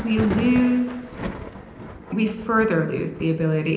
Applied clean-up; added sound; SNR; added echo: none; Thunder; 10 dB; reverberation time 0.8 s.